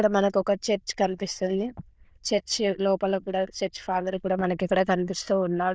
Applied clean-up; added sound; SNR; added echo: neural diffusion model UNIVERSE++.